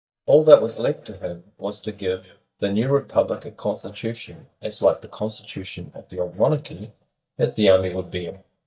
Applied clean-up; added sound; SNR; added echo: neural mask model DeepFilterNet 3.